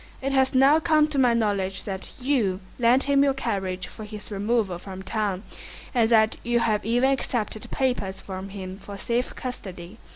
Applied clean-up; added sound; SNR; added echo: none; none; none; none.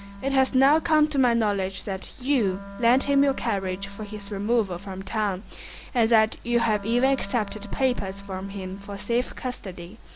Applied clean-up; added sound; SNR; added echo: none; Wind instrument, woodwind instrument; 17 dB; none.